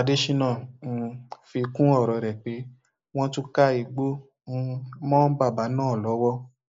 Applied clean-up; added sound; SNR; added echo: neural mask model Resemble Enhance denoiser.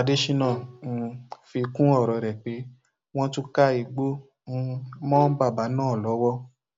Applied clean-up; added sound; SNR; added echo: none; Bowed string instrument; 14 dB; none.